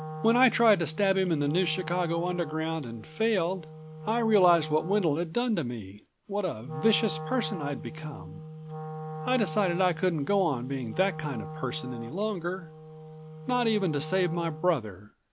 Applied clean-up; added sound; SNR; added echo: none; Wind instrument, woodwind instrument; 11 dB; none.